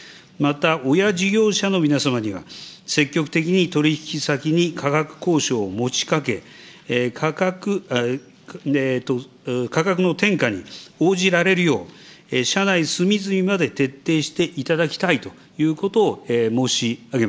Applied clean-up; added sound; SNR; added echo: none; none; none; none.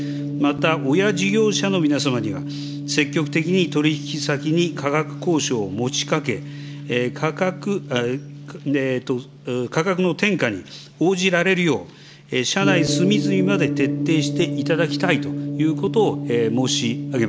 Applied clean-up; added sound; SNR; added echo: none; Gong; 6 dB; none.